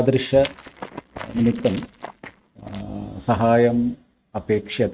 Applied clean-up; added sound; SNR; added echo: neural mask model RNNoise.